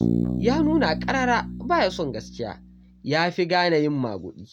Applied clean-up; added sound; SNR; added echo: none; Bass guitar; 5 dB; none.